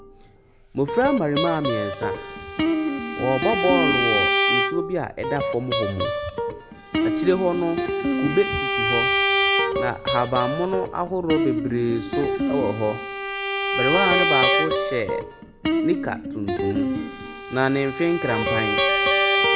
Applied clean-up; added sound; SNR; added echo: none; Bowed string instrument + Guitar; -2 dB; none.